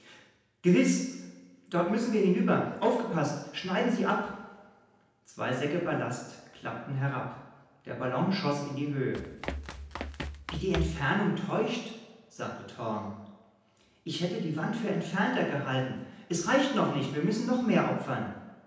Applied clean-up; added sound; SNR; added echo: none; Run; 7 dB; reverberation time 0.9 s.